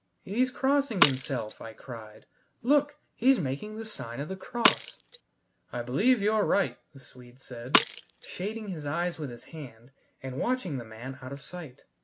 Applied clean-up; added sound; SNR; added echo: none; Shatter; 4 dB; none.